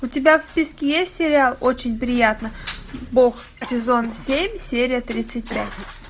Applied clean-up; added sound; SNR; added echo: none; Animal + Cough; 20 dB; none.